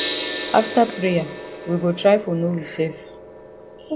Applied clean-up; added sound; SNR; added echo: none; Gong; 10 dB; none.